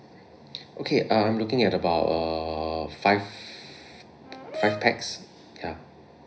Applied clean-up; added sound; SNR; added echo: none; Brass instrument; 10 dB; reverberation time 0.5 s.